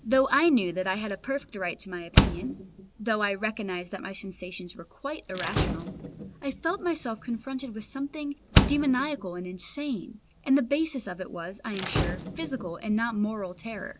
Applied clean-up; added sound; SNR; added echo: none; Slam; 3 dB; none.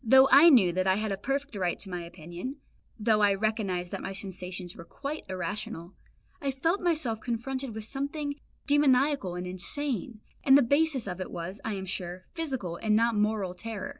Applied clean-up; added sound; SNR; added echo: none; none; none; none.